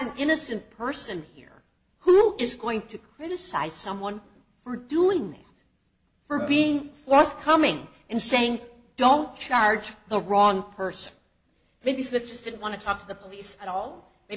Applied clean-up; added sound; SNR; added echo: none; none; none; none.